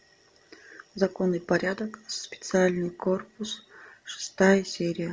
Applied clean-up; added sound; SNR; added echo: none; none; none; none.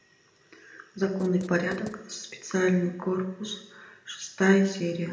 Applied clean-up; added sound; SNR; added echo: none; Writing; 18 dB; reverberation time 0.8 s.